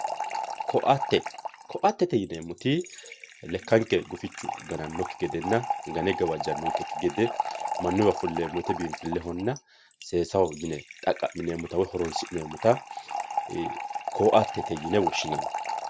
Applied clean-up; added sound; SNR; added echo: none; Fill (with liquid) / Trickle, dribble; 6 dB; none.